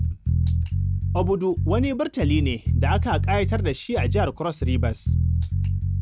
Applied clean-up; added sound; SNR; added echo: none; Bass guitar; -4 dB; none.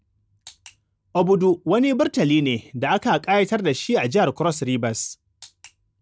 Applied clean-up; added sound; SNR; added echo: none; none; none; none.